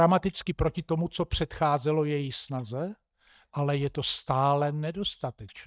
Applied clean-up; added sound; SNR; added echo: neural mask model DeepFilterNet 3.